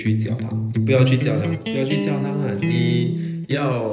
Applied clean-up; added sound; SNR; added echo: none; Electric guitar; -1 dB; reverberation time 1.4 s.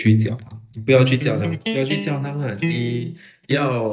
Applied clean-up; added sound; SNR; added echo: neural mask model DeepFilterNet 3.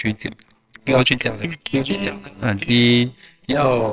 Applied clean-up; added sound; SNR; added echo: neural separator model SepFormer WHAMR!.